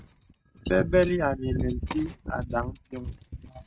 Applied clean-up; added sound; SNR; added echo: neural mask model RNNoise.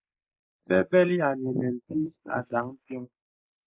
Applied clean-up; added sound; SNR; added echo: neural mask model Resemble Enhance denoiser.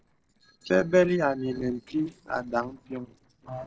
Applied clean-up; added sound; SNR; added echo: neural separator model SepFormer DNS4.